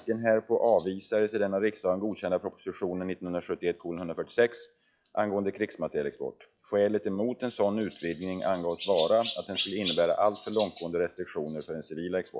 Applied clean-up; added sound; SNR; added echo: classical method log-MMSE.